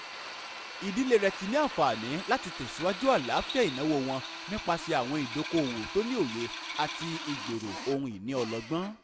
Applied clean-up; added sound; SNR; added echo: none; Drill; 9 dB; none.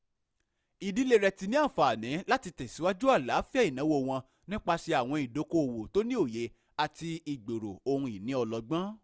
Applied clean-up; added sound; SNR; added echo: none; none; none; none.